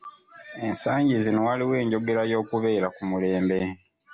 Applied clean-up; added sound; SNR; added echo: none; none; none; none.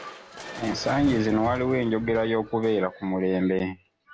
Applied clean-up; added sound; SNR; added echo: none; Crushing; 15 dB; none.